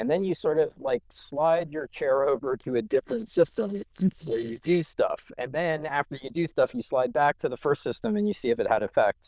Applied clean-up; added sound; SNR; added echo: neural diffusion model UNIVERSE++.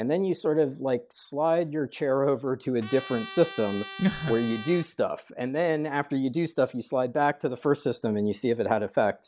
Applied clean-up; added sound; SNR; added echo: none; Trumpet; 14 dB; none.